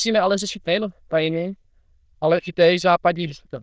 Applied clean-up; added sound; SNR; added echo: neural diffusion model UNIVERSE++.